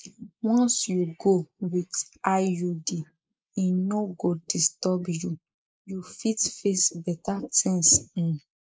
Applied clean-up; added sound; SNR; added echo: neural mask model Resemble Enhance denoiser.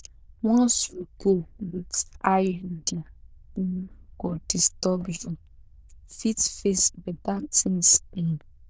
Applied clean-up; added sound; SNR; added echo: neural diffusion model UNIVERSE++.